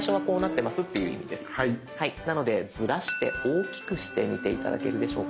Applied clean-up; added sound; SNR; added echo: none; Chink, clink + Motorcycle; 5 dB; none.